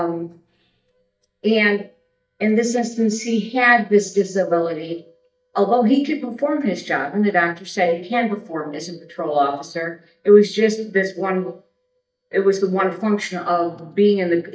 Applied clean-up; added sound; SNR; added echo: neural mask model DeepFilterNet 3.